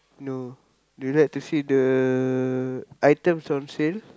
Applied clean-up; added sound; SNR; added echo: none; none; none; none.